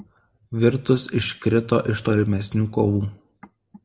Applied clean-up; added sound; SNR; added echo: none; none; none; none.